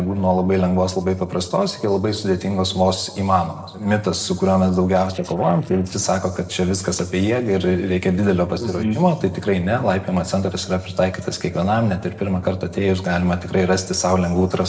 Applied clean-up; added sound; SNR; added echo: neural separator model SepFormer DNS4.